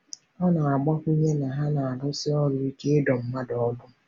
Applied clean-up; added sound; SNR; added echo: none; none; none; none.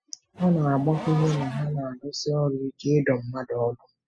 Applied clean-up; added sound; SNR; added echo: classical method spectral subtraction.